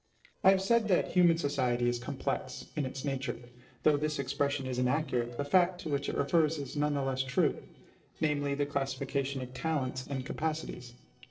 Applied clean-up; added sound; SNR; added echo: neural separator model SepFormer DNS4.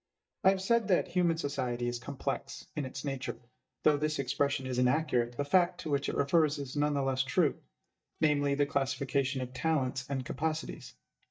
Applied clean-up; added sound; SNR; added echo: neural mask model DeepFilterNet 3.